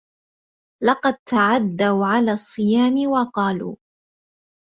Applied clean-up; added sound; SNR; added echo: none; none; none; none.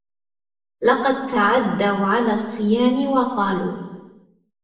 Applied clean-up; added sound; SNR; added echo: none; none; none; reverberation time 1.0 s.